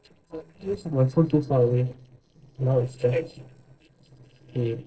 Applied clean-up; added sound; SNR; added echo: neural separator model SepFormer DNS4.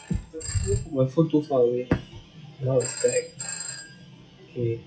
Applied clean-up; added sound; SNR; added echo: classical method WPE with log-MMSE.